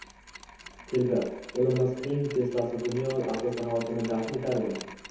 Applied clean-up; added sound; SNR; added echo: none; Mechanisms; 17 dB; reverberation time 1.0 s.